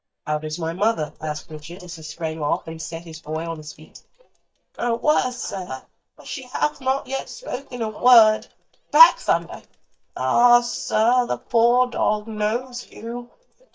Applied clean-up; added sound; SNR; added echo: neural mask model DeepFilterNet 3.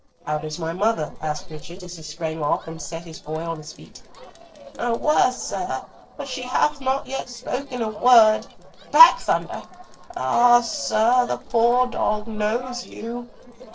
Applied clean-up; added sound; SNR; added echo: neural separator model SepFormer DNS4.